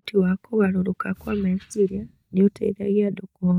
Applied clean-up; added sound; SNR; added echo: neural mask model DeepFilterNet 3.